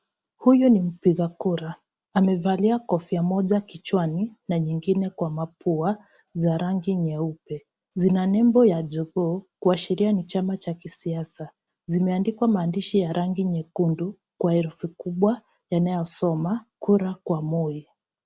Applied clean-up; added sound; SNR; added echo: none; none; none; none.